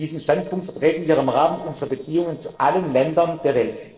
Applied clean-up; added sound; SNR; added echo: neural separator model SepFormer DNS4.